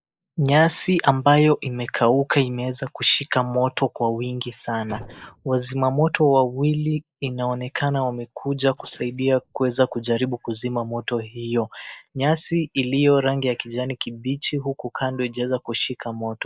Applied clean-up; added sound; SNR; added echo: neural mask model Resemble Enhance denoiser.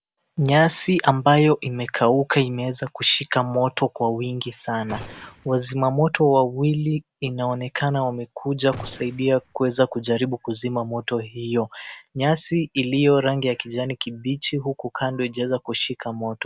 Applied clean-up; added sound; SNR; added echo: none; Gunshot, gunfire; 18 dB; none.